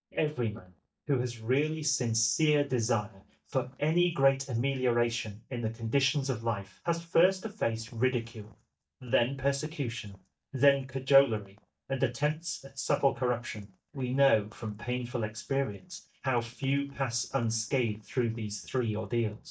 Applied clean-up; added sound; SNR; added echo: neural mask model DeepFilterNet 3.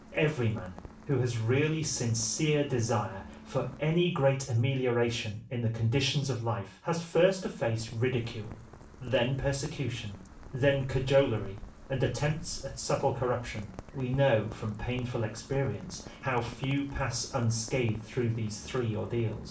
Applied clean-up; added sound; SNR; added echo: none; Rain; 18 dB; reverberation time 0.3 s.